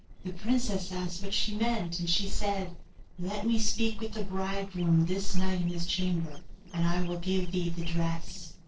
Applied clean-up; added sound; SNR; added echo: neural separator model SepFormer DNS4.